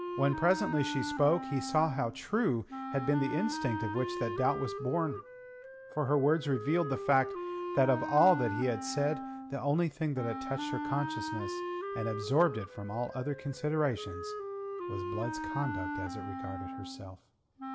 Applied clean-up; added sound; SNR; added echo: none; Wind instrument, woodwind instrument; 6 dB; none.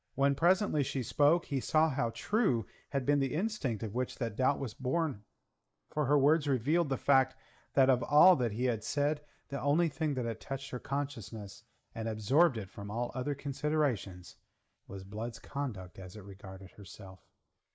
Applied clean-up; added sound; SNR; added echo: neural mask model Resemble Enhance denoiser.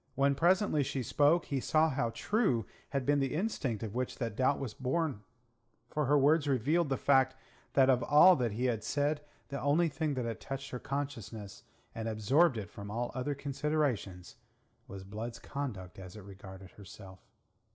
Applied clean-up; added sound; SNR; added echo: none; none; none; none.